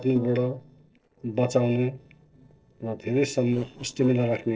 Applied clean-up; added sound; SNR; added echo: neural separator model SepFormer DNS4.